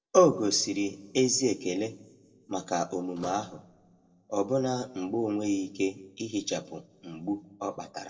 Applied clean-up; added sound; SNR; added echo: neural separator model SepFormer DNS4.